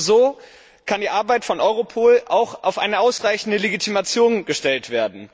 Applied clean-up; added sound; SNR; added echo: none; none; none; none.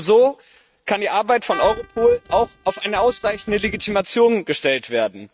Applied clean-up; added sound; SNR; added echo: neural mask model RNNoise.